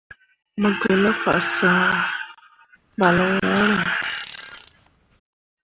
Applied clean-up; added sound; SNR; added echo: none; Fart; 19 dB; none.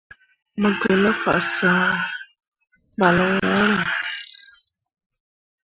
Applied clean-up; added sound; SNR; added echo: classical method Wiener filter.